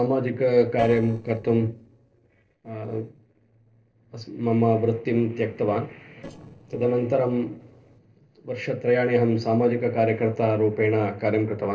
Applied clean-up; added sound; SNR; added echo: neural separator model SepFormer DNS4.